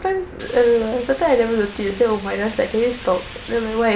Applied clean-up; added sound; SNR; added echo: none; Hiss; 19 dB; none.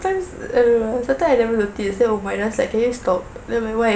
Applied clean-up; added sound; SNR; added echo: none; none; none; none.